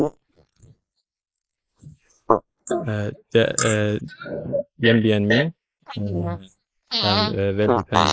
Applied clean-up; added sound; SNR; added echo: neural mask model Resemble Enhance denoiser.